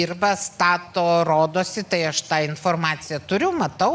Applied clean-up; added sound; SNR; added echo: none; none; none; none.